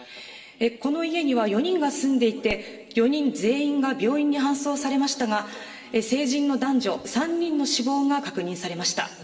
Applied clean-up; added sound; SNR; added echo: none; Explosion; 19 dB; reverberation time 1.8 s.